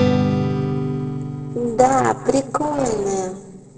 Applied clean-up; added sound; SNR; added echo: neural separator model SepFormer DNS4.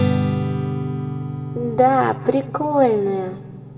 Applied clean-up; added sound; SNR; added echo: none; Strum; 3 dB; reverberation time 2.4 s.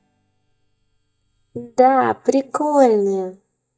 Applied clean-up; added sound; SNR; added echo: neural mask model DeepFilterNet 3.